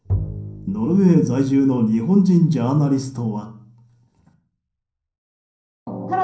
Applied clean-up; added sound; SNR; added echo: none; Bowed string instrument; 11 dB; reverberation time 0.6 s.